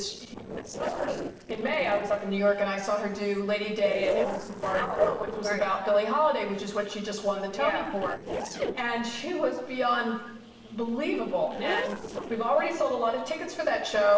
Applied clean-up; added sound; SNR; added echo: neural separator model SepFormer DNS4.